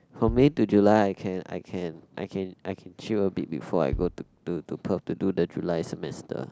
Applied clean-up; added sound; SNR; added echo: none; Bass drum; 14 dB; none.